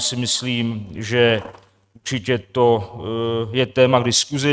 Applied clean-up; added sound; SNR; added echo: neural mask model RNNoise.